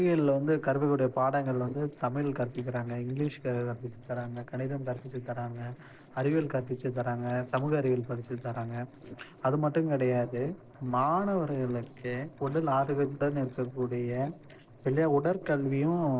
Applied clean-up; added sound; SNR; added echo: neural separator model SepFormer DNS4.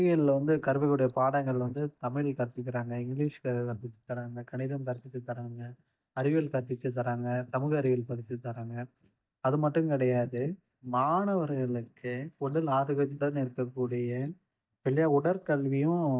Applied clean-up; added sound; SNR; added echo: neural mask model DeepFilterNet 3.